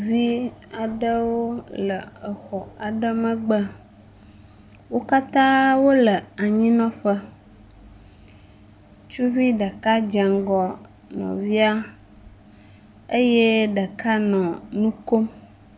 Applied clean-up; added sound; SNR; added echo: none; none; none; none.